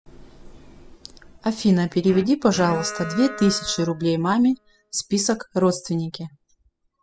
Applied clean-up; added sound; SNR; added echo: classical method spectral subtraction.